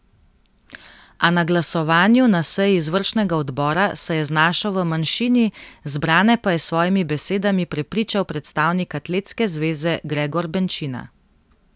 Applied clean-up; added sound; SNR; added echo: none; none; none; none.